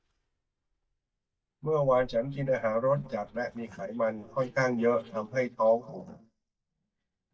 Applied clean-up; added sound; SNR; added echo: neural mask model DeepFilterNet 3.